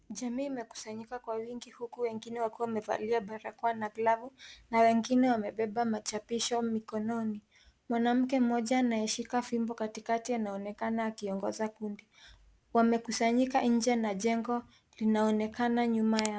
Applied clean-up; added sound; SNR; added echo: none; none; none; none.